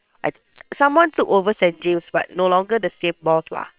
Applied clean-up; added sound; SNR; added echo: neural separator model SepFormer WHAM!.